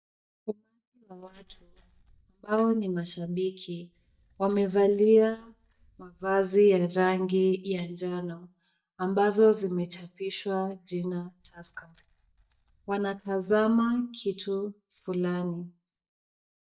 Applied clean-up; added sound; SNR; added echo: neural mask model DeepFilterNet 3.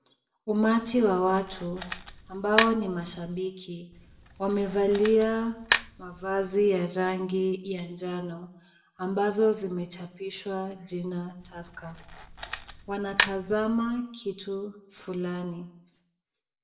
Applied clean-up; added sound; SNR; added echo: none; Camera; 6 dB; reverberation time 0.6 s.